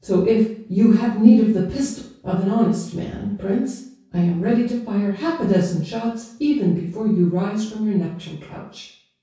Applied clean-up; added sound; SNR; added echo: none; none; none; reverberation time 0.6 s.